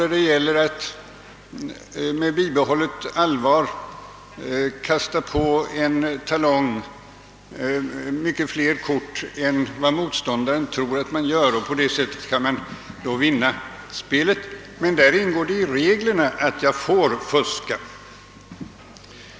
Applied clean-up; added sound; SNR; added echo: none; none; none; none.